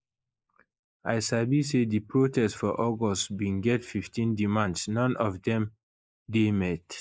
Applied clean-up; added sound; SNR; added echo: neural mask model Resemble Enhance denoiser.